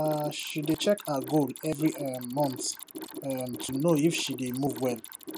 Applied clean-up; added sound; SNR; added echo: none; Mechanisms; 12 dB; none.